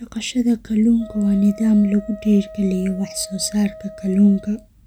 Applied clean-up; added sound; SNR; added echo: none; Wind instrument, woodwind instrument; 20 dB; none.